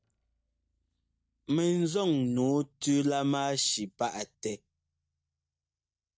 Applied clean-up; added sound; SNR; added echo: neural mask model DeepFilterNet 3.